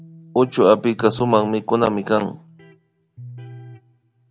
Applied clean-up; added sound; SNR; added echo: none; Electric guitar; 19 dB; none.